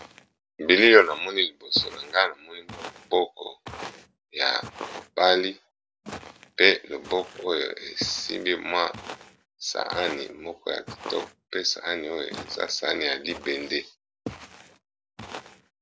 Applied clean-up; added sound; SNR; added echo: none; Walk, footsteps; 17 dB; none.